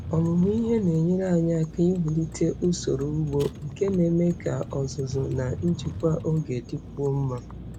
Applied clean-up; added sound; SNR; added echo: none; Vehicle; 12 dB; none.